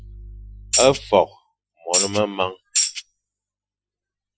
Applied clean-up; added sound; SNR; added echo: classical method Wiener filter.